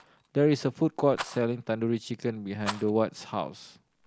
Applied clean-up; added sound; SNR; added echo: none; Rattle; 16 dB; none.